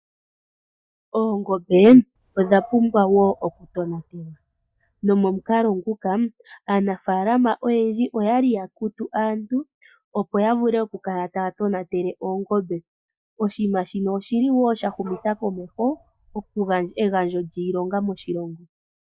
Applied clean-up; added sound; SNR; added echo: neural mask model DeepFilterNet 3.